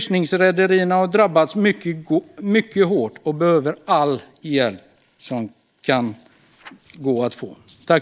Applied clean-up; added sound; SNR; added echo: neural mask model Resemble Enhance denoiser.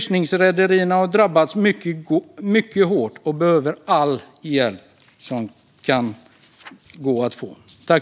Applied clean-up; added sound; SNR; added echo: none; none; none; none.